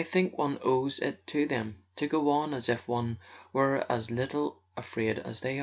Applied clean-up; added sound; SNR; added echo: none; none; none; none.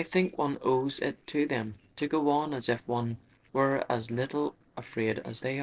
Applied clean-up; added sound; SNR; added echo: neural separator model SepFormer DNS4.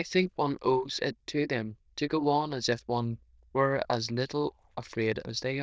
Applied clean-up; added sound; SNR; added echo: neural diffusion model UNIVERSE++.